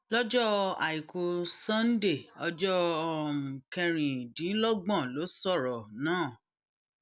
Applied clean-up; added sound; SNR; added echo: none; none; none; none.